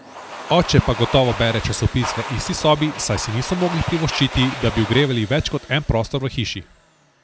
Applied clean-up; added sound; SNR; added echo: none; Domestic sounds, home sounds; 11 dB; none.